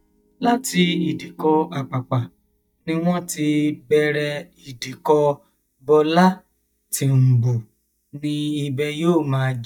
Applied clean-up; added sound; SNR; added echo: neural mask model DeepFilterNet 3.